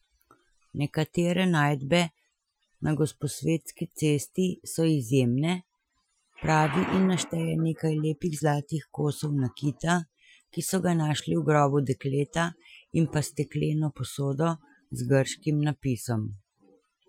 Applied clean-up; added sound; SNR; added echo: classical method Wiener filter.